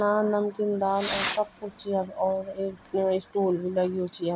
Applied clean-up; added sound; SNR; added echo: none; Fireworks; 5 dB; none.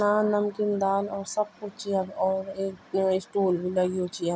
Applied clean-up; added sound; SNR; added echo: none; none; none; none.